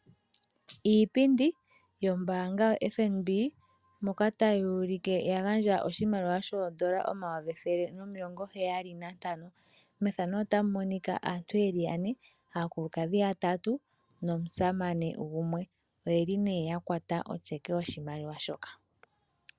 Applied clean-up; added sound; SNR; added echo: none; none; none; none.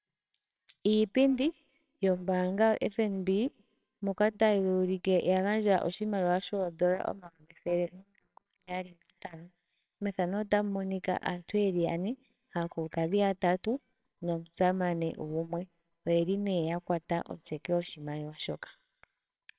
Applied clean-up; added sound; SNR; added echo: neural separator model SepFormer WHAMR!.